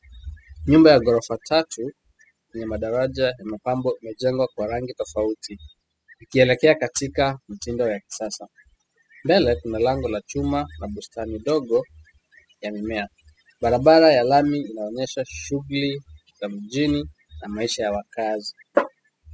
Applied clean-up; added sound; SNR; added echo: classical method spectral subtraction.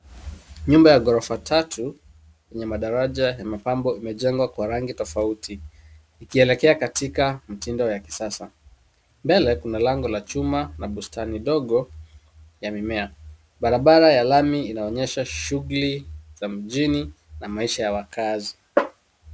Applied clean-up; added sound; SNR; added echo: none; none; none; none.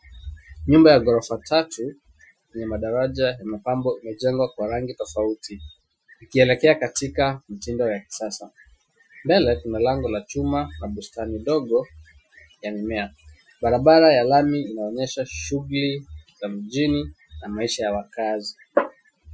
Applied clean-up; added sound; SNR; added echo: classical method Wiener filter.